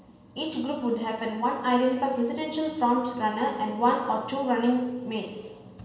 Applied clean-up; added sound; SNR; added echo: none; none; none; reverberation time 1.1 s.